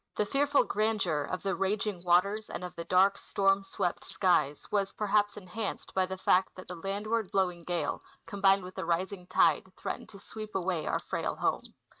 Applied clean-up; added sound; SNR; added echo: neural mask model RNNoise.